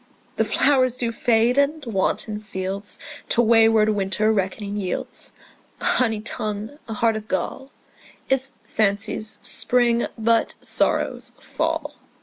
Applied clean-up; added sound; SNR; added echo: none; none; none; none.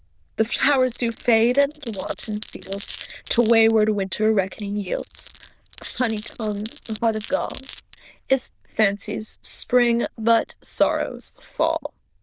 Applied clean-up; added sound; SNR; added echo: neural diffusion model UNIVERSE++.